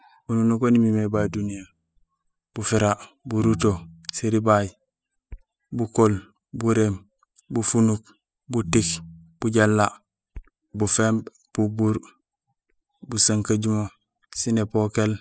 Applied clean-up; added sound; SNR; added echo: classical method spectral subtraction.